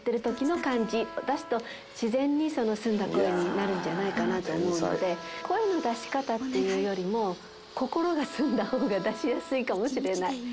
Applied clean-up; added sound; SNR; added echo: none; Wind instrument, woodwind instrument + Fixed-wing aircraft, airplane; 16 dB; none.